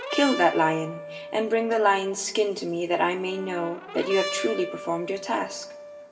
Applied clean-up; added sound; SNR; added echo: none; Brass instrument; 10 dB; reverberation time 1.1 s.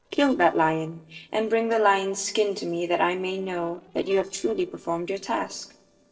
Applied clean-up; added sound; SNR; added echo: neural separator model SepFormer DNS4.